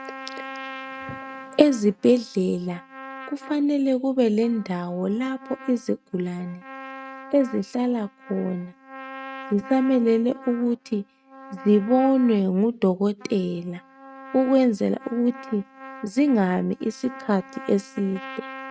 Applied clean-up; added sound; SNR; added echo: neural mask model RNNoise.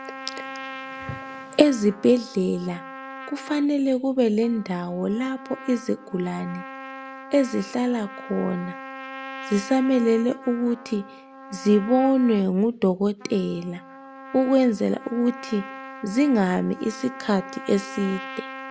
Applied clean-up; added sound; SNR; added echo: none; Trumpet; 15 dB; none.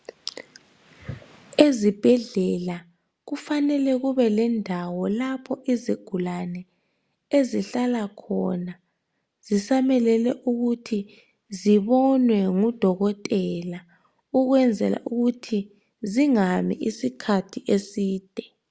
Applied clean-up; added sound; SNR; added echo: none; none; none; none.